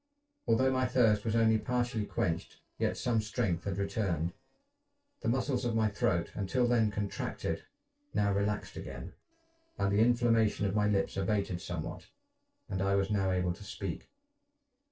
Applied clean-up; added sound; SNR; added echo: neural separator model SepFormer DNS4.